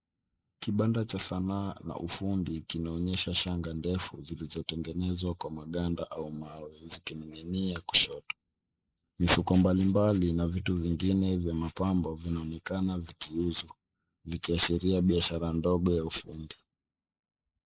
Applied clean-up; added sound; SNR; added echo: neural mask model Resemble Enhance denoiser.